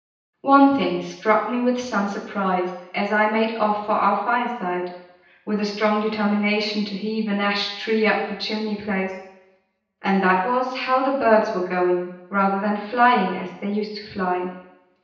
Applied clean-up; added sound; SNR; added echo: none; none; none; reverberation time 0.9 s.